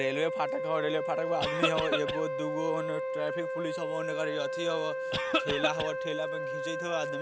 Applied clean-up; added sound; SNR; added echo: none; Cough + Wind instrument, woodwind instrument; -1 dB; none.